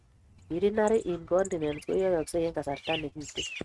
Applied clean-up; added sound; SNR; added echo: neural mask model RNNoise.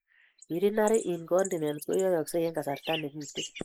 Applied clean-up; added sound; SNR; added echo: neural mask model Resemble Enhance denoiser.